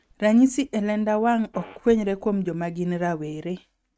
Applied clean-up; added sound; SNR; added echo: neural mask model RNNoise.